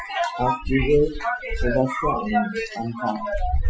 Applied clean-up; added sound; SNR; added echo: classical method Wiener filter.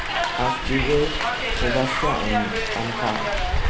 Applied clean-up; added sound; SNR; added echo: none; Hiss; -3 dB; none.